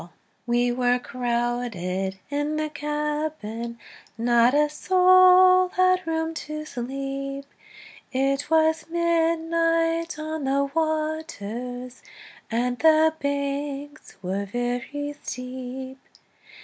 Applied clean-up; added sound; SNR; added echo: none; none; none; none.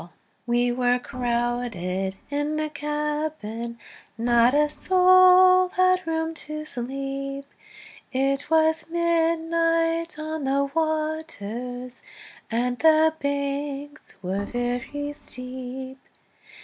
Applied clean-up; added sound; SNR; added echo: none; Organ; 20 dB; none.